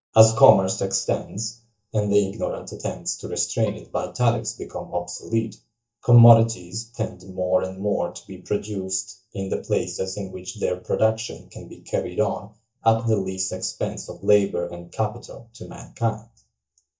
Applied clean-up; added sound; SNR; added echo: neural mask model DeepFilterNet 3.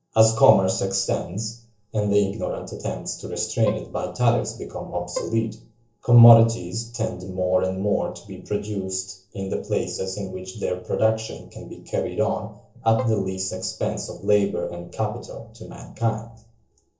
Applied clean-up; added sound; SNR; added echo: neural separator model SepFormer DNS4.